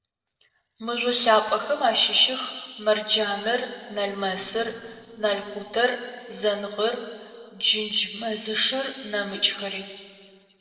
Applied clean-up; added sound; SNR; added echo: neural separator model SepFormer DNS4.